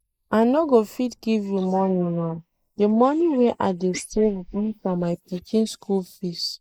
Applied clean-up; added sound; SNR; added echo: neural mask model Resemble Enhance denoiser.